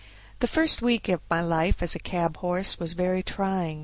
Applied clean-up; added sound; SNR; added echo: none; none; none; none.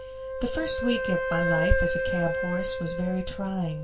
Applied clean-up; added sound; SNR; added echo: none; Wind instrument, woodwind instrument; 1 dB; reverberation time 0.2 s.